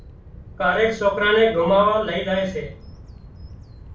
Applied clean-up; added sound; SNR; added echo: none; Bird vocalization, bird call, bird song; 18 dB; reverberation time 0.4 s.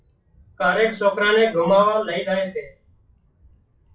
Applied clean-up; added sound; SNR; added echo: classical method WPE with log-MMSE.